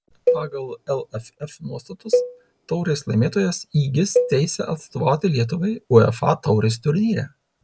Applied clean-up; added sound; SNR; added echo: none; Cowbell; 5 dB; none.